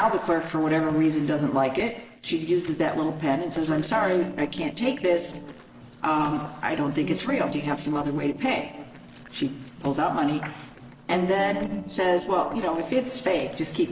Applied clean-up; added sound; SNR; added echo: neural separator model SepFormer DNS4.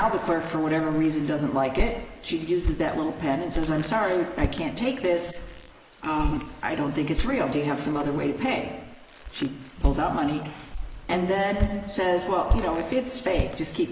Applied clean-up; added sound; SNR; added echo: neural mask model Resemble Enhance denoiser.